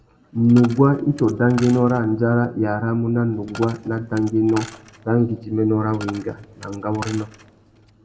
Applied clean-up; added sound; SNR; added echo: none; Coin (dropping); 19 dB; reverberation time 0.7 s.